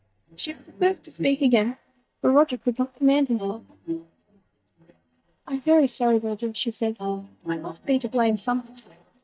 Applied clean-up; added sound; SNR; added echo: neural mask model DeepFilterNet 3.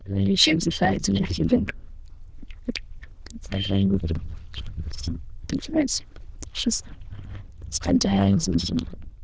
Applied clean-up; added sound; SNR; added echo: neural diffusion model UNIVERSE++.